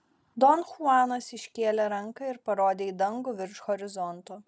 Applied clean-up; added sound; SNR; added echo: none; none; none; none.